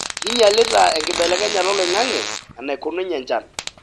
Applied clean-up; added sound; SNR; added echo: none; Fart; 6 dB; none.